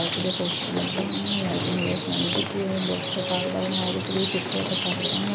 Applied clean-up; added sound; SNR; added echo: none; Rain; -2 dB; reverberation time 1.6 s.